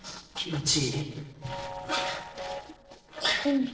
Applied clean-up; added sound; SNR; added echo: neural separator model SepFormer DNS4.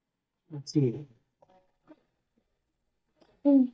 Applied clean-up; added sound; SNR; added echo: neural mask model DeepFilterNet 3.